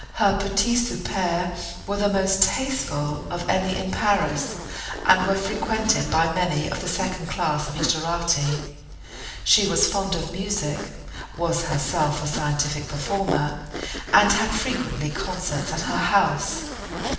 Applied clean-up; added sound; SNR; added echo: none; Zipper (clothing); 11 dB; reverberation time 1.0 s.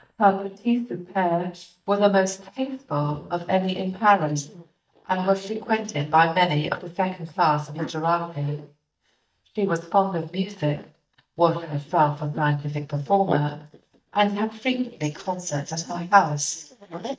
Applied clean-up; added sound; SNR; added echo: neural mask model DeepFilterNet 3.